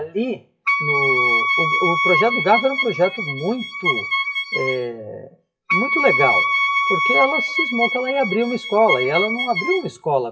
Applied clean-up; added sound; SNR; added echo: classical method WPE with log-MMSE.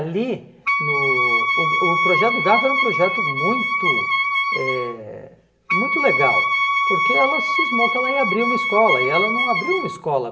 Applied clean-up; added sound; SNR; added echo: none; Wind instrument, woodwind instrument; -3 dB; reverberation time 0.7 s.